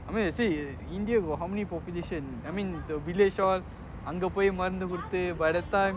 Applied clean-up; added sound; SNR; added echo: none; none; none; none.